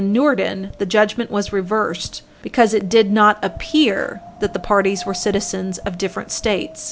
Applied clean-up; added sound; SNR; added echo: none; Wind + Tap; 20 dB; none.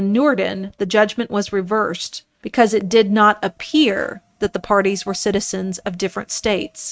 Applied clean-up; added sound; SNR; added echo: neural mask model RNNoise.